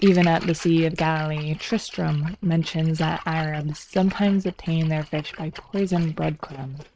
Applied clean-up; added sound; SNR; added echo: neural mask model RNNoise.